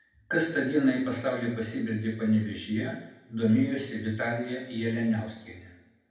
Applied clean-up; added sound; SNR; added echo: none; none; none; reverberation time 0.9 s.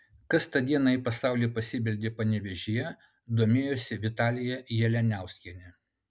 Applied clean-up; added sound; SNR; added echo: none; none; none; none.